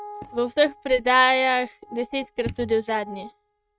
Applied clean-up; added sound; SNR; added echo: neural mask model RNNoise.